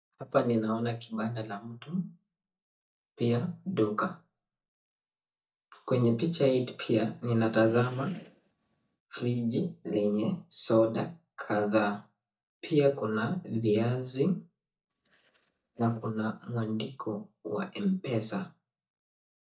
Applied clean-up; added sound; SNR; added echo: neural mask model DeepFilterNet 3.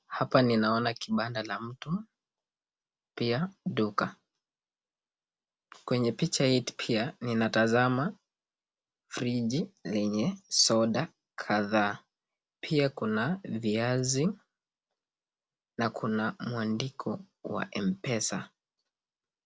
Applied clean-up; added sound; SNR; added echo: none; none; none; none.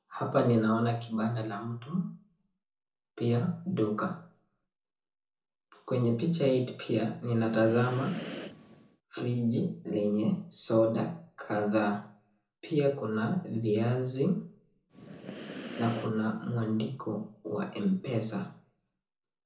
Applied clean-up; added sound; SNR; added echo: none; Breathing; 11 dB; reverberation time 0.6 s.